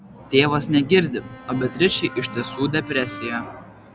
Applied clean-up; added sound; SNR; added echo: none; Brass instrument; 17 dB; none.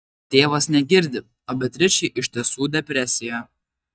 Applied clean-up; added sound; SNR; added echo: neural mask model DeepFilterNet 3.